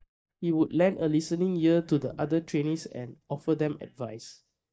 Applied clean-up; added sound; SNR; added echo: neural mask model DeepFilterNet 3.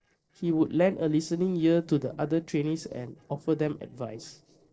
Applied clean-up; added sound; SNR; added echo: neural separator model SepFormer DNS4.